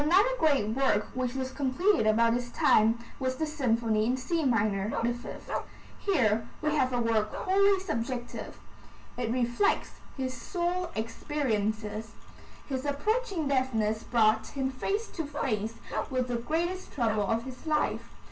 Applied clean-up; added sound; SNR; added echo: none; Bark; 10 dB; reverberation time 0.2 s.